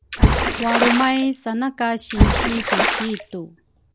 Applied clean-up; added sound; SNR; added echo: none; Water / Splash, splatter; -3 dB; none.